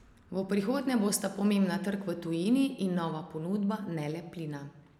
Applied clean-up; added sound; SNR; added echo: none; none; none; none.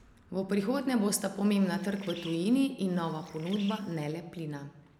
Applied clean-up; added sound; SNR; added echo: none; Bird; 19 dB; none.